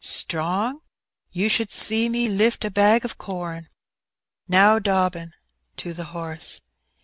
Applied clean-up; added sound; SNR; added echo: none; none; none; none.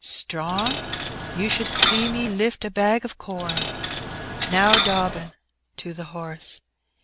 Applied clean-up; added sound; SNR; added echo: none; Coin (dropping); -1 dB; none.